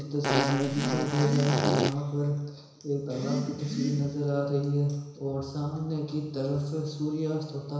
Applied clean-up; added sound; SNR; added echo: none; Fart; 0 dB; reverberation time 1.0 s.